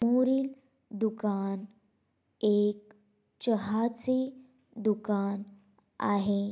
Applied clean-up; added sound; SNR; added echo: none; none; none; none.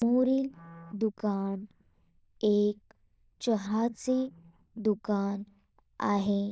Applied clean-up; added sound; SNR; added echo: neural diffusion model UNIVERSE++.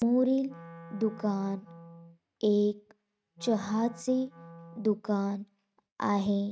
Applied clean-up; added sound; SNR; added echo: neural mask model RNNoise.